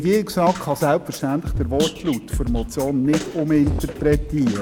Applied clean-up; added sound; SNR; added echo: none; Drum kit; 7 dB; none.